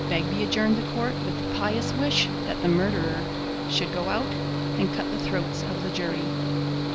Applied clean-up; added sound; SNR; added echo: none; Mechanical fan + Bowed string instrument; -1 dB; none.